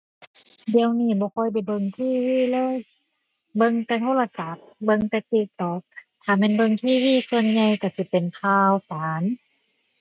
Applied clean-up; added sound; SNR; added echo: none; none; none; none.